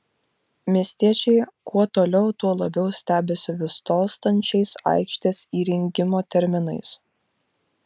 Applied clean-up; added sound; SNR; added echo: none; none; none; none.